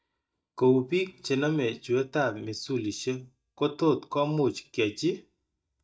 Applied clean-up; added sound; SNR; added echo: neural mask model DeepFilterNet 3.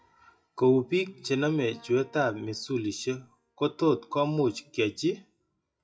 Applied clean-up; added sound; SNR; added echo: classical method WPE with log-MMSE.